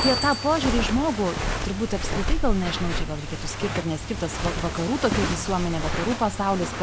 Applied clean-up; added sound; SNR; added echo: none; Bicycle bell + Walk, footsteps; 1 dB; none.